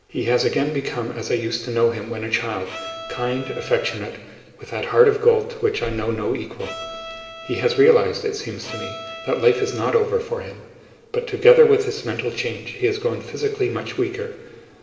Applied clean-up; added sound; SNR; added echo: none; Bowed string instrument; 14 dB; reverberation time 2.3 s.